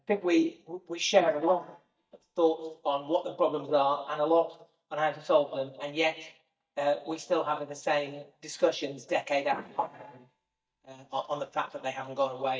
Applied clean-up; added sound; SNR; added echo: neural mask model DeepFilterNet 3.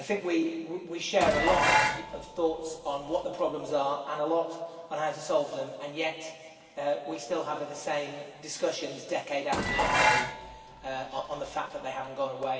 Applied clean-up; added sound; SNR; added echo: none; Dishes, pots, and pans; -1 dB; reverberation time 2.3 s.